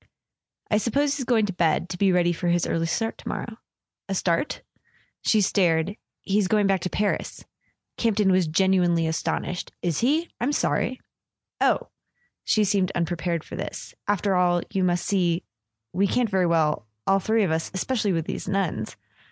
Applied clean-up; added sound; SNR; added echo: none; none; none; none.